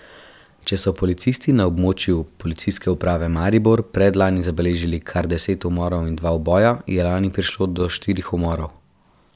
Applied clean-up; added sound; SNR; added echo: none; none; none; none.